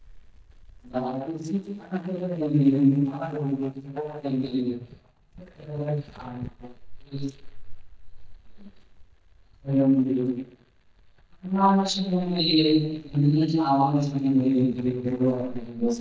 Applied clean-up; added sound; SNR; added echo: neural mask model DeepFilterNet 3.